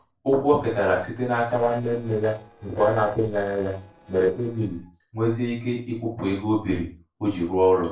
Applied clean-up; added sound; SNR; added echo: neural separator model SepFormer DNS4.